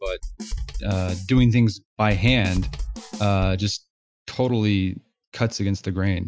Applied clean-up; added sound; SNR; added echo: classical method Wiener filter.